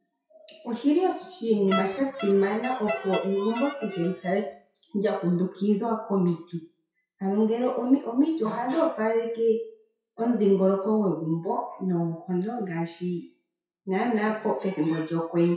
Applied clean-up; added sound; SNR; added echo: classical method WPE with log-MMSE.